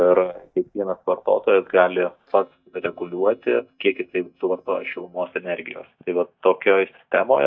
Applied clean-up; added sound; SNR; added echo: neural mask model DeepFilterNet 3.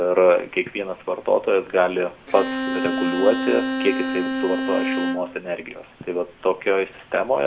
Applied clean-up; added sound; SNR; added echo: none; Bowed string instrument; 3 dB; reverberation time 0.3 s.